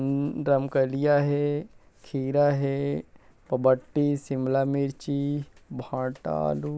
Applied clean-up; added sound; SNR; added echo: none; none; none; none.